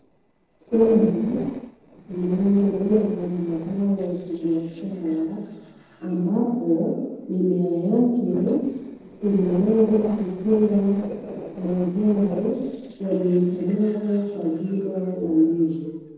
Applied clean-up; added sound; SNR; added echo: neural separator model SepFormer DNS4.